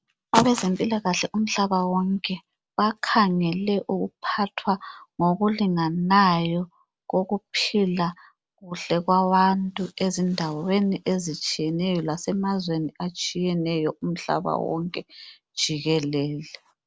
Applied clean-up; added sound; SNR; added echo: none; none; none; none.